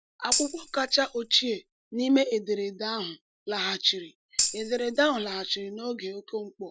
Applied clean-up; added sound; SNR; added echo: none; Tambourine; 4 dB; none.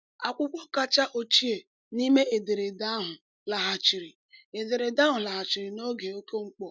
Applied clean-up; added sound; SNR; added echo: none; none; none; none.